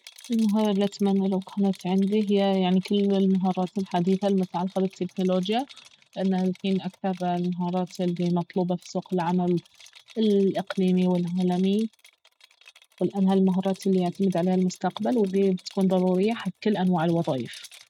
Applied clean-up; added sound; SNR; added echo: neural mask model RNNoise.